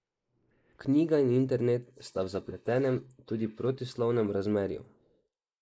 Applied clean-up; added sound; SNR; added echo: neural mask model Resemble Enhance denoiser.